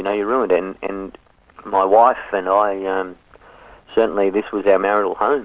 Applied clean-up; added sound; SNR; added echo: none; none; none; none.